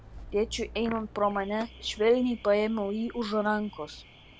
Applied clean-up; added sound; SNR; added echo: none; Alarm / Car; 19 dB; none.